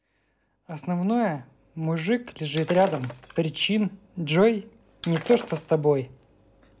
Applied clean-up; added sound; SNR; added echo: none; Shatter; 13 dB; none.